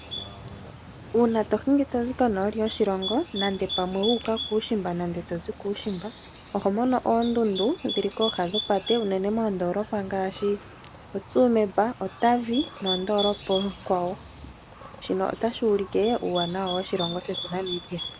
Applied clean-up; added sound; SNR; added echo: none; Bird; 11 dB; none.